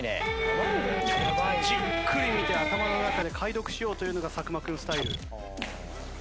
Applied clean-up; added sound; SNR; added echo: none; Electric guitar; -3 dB; none.